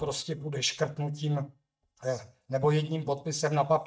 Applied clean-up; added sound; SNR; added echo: neural mask model DeepFilterNet 3.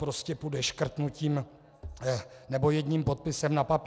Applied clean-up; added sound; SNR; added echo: none; none; none; none.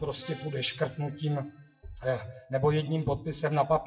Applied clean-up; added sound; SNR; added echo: classical method WPE with log-MMSE.